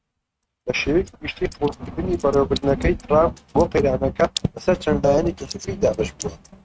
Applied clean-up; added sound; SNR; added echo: neural mask model RNNoise.